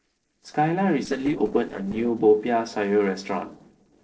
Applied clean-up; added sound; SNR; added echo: neural separator model SepFormer DNS4.